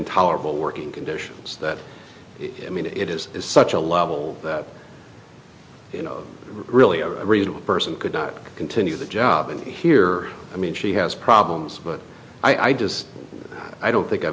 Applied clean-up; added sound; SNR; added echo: none; none; none; none.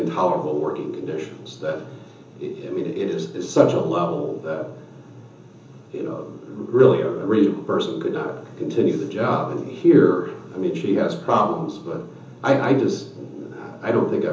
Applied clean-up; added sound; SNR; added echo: none; none; none; reverberation time 0.7 s.